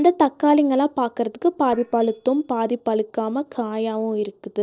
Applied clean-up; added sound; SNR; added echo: neural separator model SepFormer DNS4.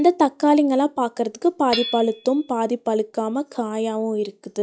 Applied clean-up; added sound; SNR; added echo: classical method log-MMSE.